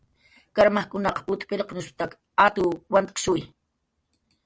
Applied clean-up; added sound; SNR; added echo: none; none; none; none.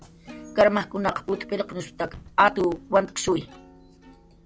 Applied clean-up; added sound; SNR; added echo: none; Bus / Engine + Plucked string instrument; 20 dB; none.